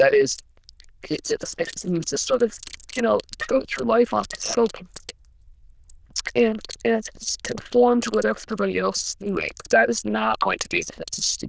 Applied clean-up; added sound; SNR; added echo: neural diffusion model UNIVERSE++.